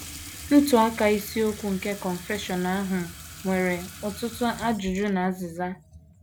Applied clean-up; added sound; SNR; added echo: none; Sink (filling or washing) / Water tap, faucet; 15 dB; none.